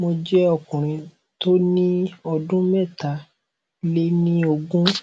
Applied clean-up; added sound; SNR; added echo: none; none; none; none.